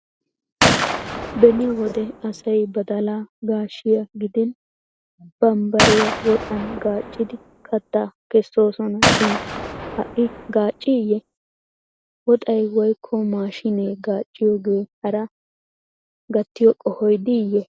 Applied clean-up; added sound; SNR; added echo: none; Gunshot, gunfire; 2 dB; none.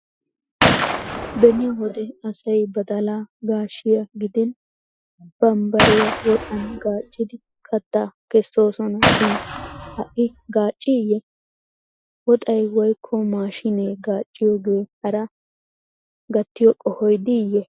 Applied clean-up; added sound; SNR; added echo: classical method Wiener filter.